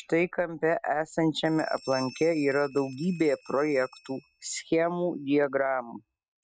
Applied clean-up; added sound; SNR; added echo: neural mask model RNNoise.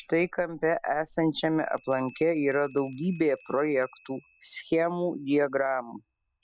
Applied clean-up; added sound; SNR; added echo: none; Bell; 19 dB; none.